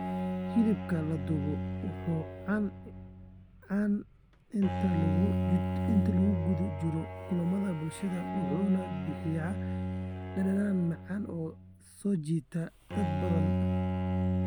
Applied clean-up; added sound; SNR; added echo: none; Bowed string instrument; 1 dB; none.